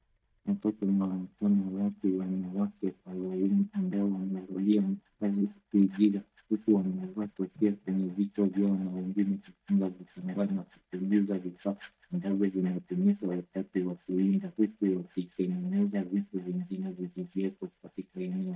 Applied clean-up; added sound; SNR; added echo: neural mask model DeepFilterNet 3.